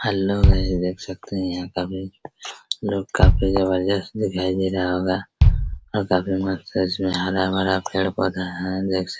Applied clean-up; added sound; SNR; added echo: none; Bass drum; -1 dB; none.